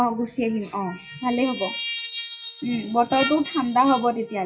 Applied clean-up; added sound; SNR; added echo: classical method WPE with log-MMSE.